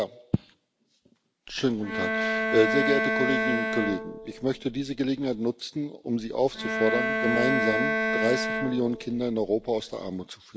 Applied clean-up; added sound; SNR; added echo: none; Bowed string instrument; 0 dB; none.